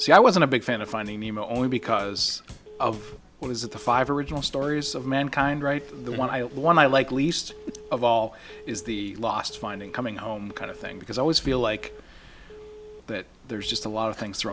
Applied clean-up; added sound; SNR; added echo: none; Drum kit + Telephone; 20 dB; none.